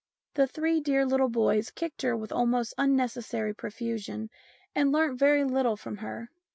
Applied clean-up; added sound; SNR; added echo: none; none; none; none.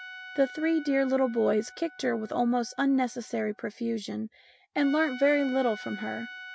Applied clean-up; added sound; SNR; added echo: none; Trumpet; 17 dB; none.